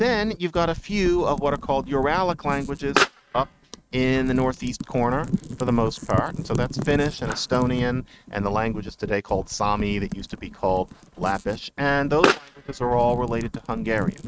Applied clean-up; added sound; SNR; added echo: neural mask model RNNoise.